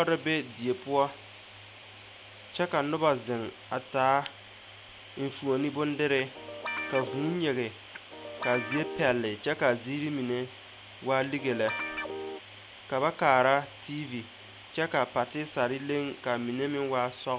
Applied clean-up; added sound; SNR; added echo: none; Guitar; 7 dB; none.